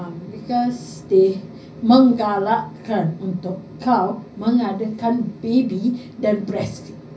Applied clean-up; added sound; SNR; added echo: none; none; none; reverberation time 0.4 s.